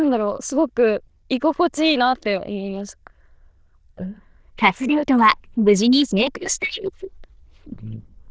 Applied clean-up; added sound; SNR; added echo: neural diffusion model UNIVERSE++.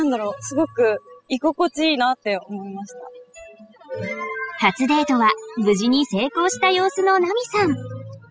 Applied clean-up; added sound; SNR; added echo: classical method spectral subtraction.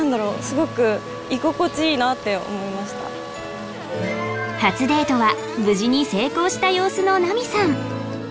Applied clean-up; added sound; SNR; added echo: none; Race car, auto racing / Accelerating, revving, vroom; 13 dB; none.